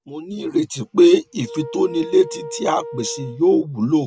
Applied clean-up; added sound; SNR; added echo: none; Wind instrument, woodwind instrument; 15 dB; none.